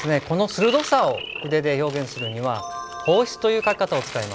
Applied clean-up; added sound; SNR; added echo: none; Idling / Wild animals + Coin (dropping); 13 dB; none.